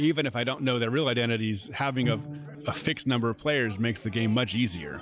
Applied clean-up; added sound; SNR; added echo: none; Bowed string instrument; 13 dB; none.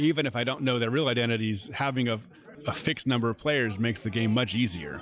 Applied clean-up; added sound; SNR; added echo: none; none; none; none.